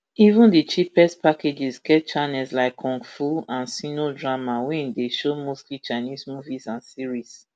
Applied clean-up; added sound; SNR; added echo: none; none; none; none.